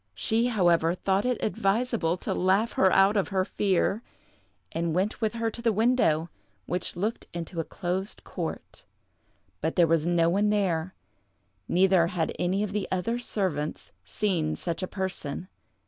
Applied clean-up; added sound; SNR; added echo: none; none; none; none.